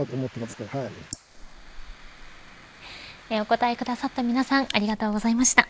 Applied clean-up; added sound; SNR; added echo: neural mask model Resemble Enhance denoiser.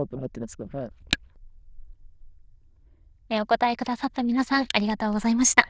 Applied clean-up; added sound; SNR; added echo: neural diffusion model UNIVERSE++.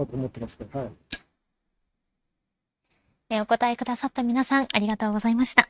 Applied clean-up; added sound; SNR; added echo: neural mask model RNNoise.